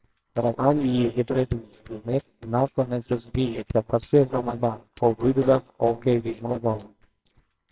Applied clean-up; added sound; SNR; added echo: neural separator model SepFormer WHAMR!.